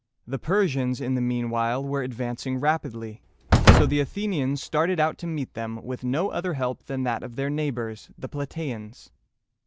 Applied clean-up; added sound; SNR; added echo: none; Slam; -5 dB; none.